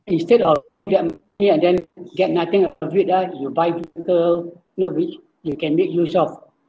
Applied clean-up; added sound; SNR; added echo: none; none; none; none.